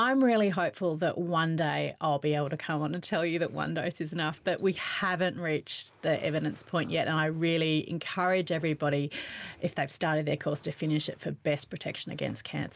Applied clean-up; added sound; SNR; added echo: none; none; none; none.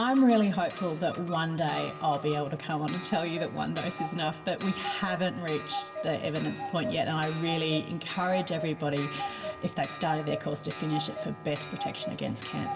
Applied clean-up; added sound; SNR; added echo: none; Clock; 9 dB; reverberation time 1.7 s.